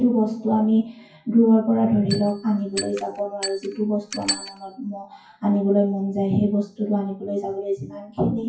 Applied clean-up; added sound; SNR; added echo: classical method WPE with log-MMSE.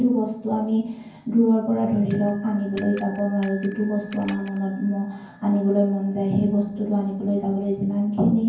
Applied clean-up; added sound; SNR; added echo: none; Bell; 12 dB; reverberation time 0.9 s.